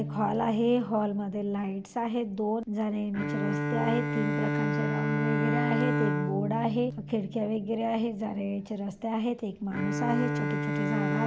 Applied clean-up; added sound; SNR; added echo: none; Bowed string instrument; 2 dB; none.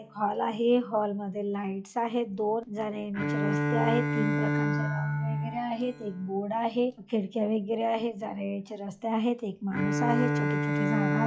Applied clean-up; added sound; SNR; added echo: classical method log-MMSE.